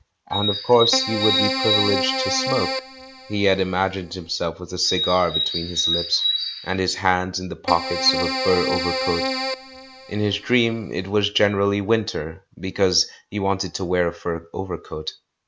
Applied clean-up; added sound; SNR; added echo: none; Keyboard (musical) + Bird; 2 dB; none.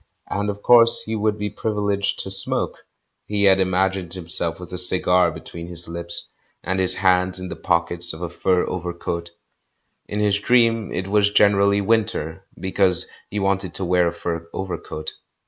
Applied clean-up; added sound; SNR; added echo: none; none; none; none.